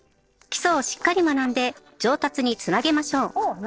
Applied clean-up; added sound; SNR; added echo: neural separator model SepFormer DNS4.